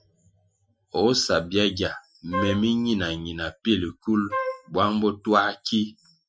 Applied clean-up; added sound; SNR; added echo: classical method Wiener filter.